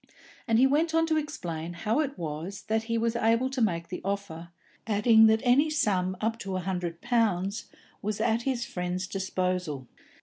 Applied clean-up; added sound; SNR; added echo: none; none; none; none.